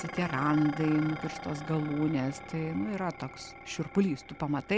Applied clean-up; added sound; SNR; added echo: none; Dishes, pots, and pans; 12 dB; none.